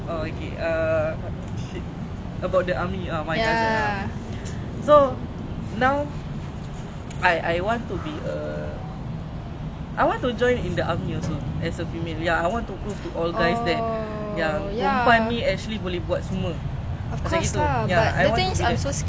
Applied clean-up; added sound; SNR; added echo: none; none; none; none.